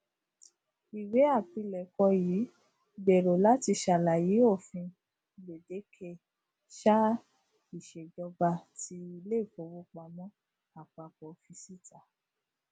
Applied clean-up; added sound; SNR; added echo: none; none; none; none.